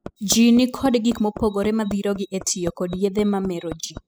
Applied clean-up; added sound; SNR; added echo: classical method spectral subtraction.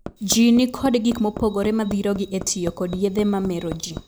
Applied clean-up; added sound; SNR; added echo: none; Hammer; 15 dB; none.